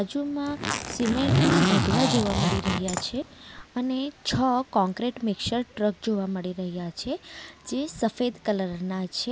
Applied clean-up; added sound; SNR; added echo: none; Zipper (clothing); -2 dB; none.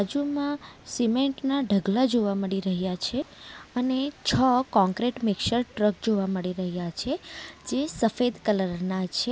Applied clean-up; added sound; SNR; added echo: none; none; none; none.